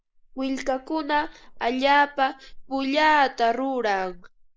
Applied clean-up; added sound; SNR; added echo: neural mask model Resemble Enhance denoiser.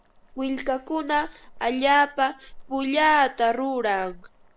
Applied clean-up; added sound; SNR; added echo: none; Boiling; 20 dB; none.